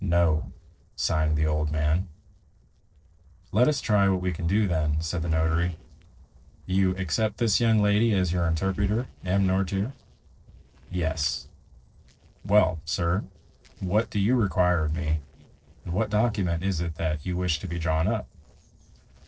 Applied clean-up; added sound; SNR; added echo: neural separator model SepFormer DNS4.